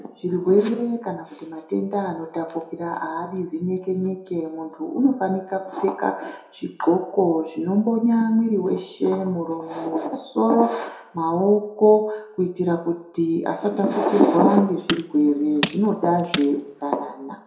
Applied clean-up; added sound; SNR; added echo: none; Tools; 7 dB; reverberation time 0.6 s.